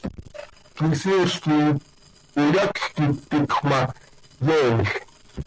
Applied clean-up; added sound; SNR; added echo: none; none; none; none.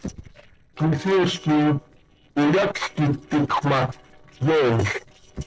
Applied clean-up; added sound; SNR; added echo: neural separator model SepFormer DNS4.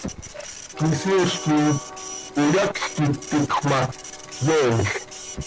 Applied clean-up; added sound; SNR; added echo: none; Train + Printer; 13 dB; none.